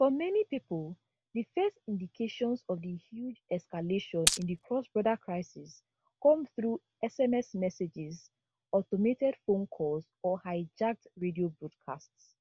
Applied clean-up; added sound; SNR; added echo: none; Glass; -3 dB; none.